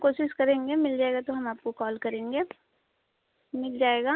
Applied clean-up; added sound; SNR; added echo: none; none; none; none.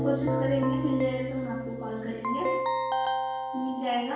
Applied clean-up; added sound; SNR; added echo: none; Keyboard (musical); -2 dB; reverberation time 0.6 s.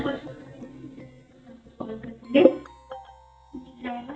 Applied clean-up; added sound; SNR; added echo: neural mask model DeepFilterNet 3.